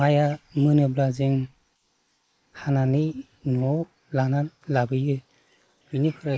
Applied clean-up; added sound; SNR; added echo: neural mask model Resemble Enhance denoiser.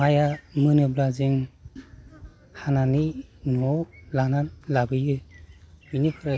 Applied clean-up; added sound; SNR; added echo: none; none; none; none.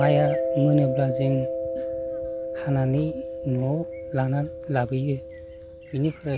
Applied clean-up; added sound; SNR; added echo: none; Mallet percussion; 4 dB; none.